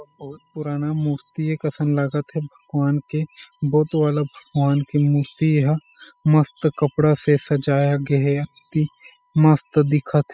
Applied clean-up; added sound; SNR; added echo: classical method spectral subtraction.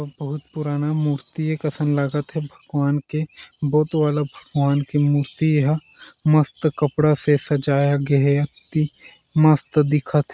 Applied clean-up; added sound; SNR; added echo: none; none; none; none.